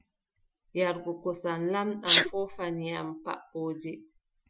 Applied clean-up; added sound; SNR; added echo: classical method Wiener filter.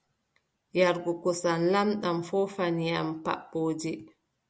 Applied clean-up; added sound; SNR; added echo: none; none; none; none.